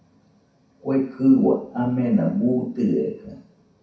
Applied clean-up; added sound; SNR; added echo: none; none; none; reverberation time 0.6 s.